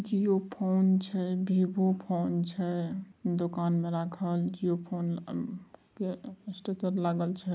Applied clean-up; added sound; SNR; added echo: none; none; none; none.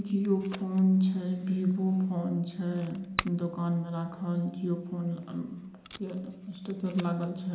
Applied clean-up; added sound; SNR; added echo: none; Packing tape, duct tape; 17 dB; reverberation time 0.8 s.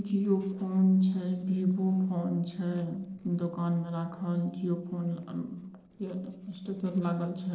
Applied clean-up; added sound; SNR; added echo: neural separator model SepFormer DNS4.